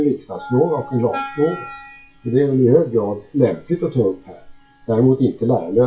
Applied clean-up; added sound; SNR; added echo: classical method WPE with log-MMSE.